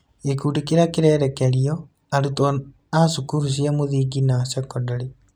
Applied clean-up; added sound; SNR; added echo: none; none; none; none.